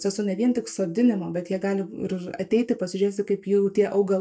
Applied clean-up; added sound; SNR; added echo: neural mask model DeepFilterNet 3.